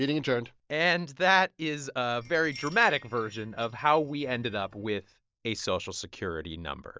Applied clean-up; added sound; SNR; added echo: neural mask model DeepFilterNet 3.